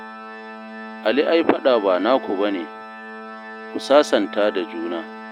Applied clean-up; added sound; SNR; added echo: none; Organ; 14 dB; none.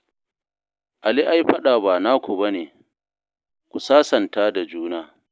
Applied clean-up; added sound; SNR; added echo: none; none; none; none.